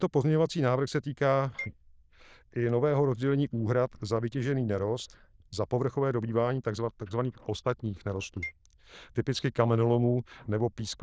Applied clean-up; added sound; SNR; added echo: neural diffusion model UNIVERSE++.